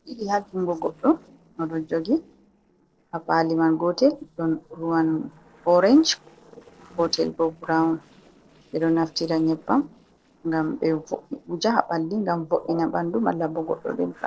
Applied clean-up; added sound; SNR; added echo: neural separator model SepFormer DNS4.